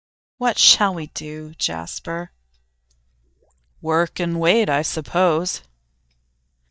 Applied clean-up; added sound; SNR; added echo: neural mask model DeepFilterNet 3.